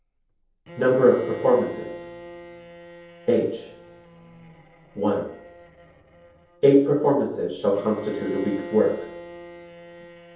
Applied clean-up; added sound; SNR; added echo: none; Bowed string instrument; 16 dB; reverberation time 0.7 s.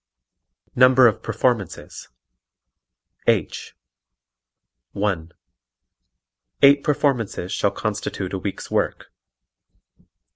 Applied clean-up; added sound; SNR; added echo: none; none; none; none.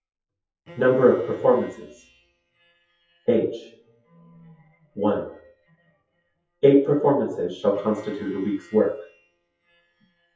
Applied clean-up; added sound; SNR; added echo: classical method WPE with log-MMSE.